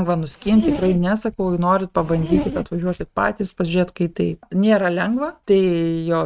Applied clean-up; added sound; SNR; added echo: neural mask model RNNoise.